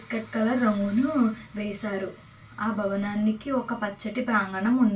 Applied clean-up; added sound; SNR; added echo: none; none; none; reverberation time 0.2 s.